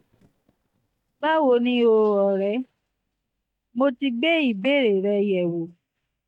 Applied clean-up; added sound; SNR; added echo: neural mask model DeepFilterNet 3.